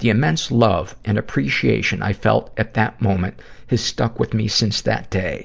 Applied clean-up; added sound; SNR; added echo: none; none; none; none.